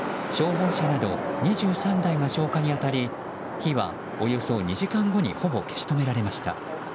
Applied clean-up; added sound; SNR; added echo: none; none; none; none.